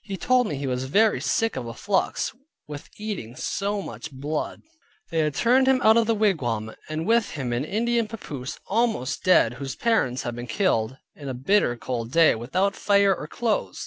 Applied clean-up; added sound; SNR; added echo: none; none; none; none.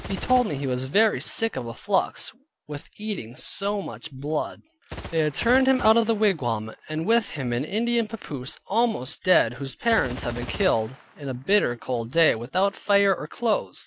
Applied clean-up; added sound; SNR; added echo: none; Gunshot, gunfire; 18 dB; none.